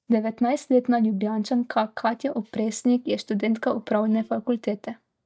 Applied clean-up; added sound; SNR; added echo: neural mask model DeepFilterNet 3.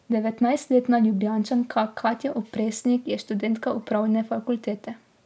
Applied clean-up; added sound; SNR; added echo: none; none; none; none.